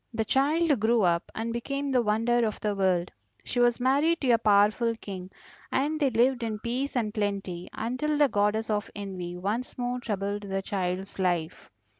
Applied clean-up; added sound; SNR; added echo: none; none; none; none.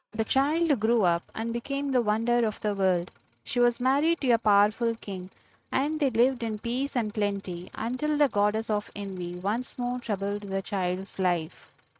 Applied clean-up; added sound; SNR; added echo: neural mask model RNNoise.